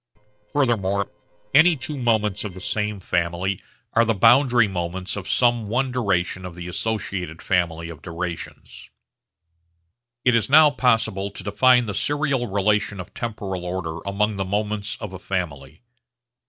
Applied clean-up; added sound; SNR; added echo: neural separator model SepFormer DNS4.